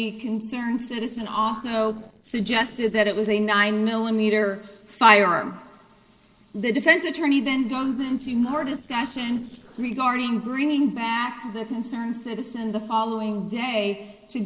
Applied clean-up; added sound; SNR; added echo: neural separator model SepFormer DNS4.